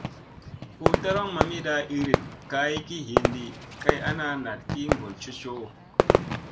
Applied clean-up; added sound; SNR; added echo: none; Fireworks; -4 dB; none.